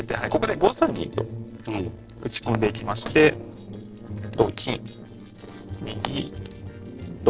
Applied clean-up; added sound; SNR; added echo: neural separator model SepFormer DNS4.